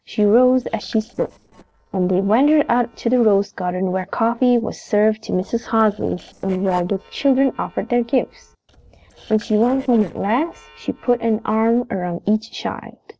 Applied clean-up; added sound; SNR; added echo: neural separator model SepFormer DNS4.